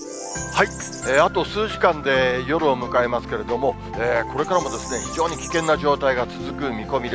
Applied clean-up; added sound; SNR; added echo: none; Bird vocalization, bird call, bird song; 18 dB; none.